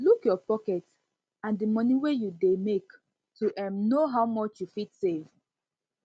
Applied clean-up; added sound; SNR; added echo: none; none; none; none.